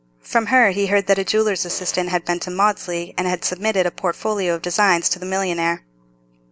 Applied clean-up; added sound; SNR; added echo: none; Fart; 20 dB; none.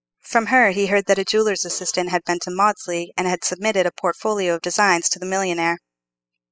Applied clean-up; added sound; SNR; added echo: classical method spectral subtraction.